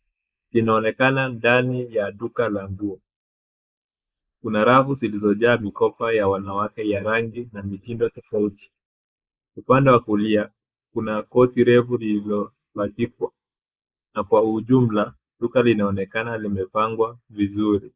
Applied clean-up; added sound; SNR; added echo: neural mask model Resemble Enhance denoiser.